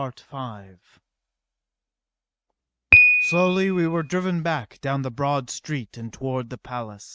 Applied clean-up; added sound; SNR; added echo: neural mask model RNNoise.